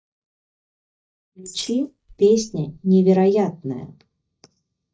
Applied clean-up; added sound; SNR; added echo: neural mask model DeepFilterNet 3.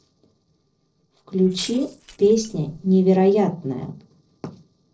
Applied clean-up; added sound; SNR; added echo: neural separator model SepFormer DNS4.